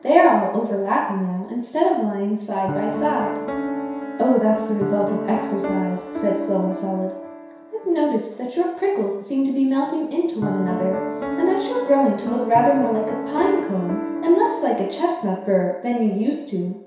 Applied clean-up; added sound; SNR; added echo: none; Piano; 9 dB; reverberation time 0.7 s.